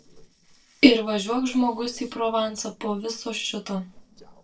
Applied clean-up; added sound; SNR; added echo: neural separator model SepFormer DNS4.